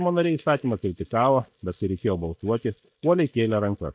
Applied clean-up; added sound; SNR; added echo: neural mask model DeepFilterNet 3.